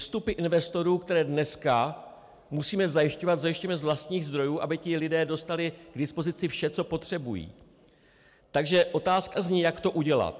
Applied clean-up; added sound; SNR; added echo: none; none; none; none.